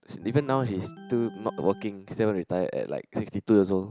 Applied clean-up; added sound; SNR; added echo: none; Organ; 19 dB; none.